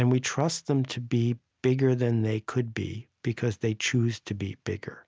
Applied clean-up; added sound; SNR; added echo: none; none; none; none.